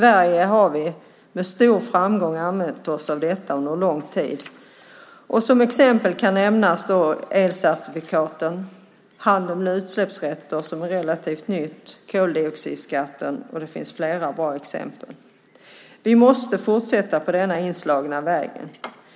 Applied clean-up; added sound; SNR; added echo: none; none; none; none.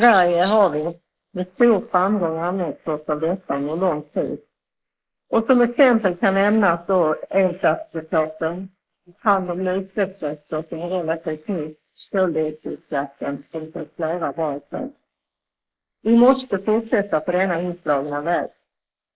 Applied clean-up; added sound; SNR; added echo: neural mask model Resemble Enhance denoiser.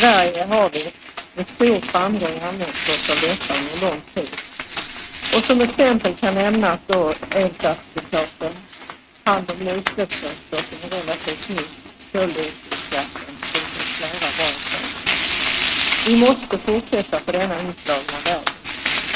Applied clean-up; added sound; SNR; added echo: neural mask model RNNoise.